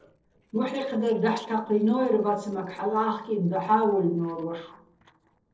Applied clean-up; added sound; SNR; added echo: neural separator model SepFormer DNS4.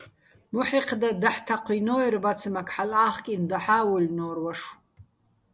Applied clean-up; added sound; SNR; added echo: none; none; none; none.